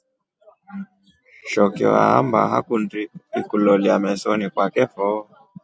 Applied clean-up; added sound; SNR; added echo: none; none; none; none.